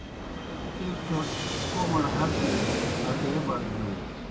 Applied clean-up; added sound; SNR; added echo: none; Fixed-wing aircraft, airplane; -3 dB; reverberation time 1.6 s.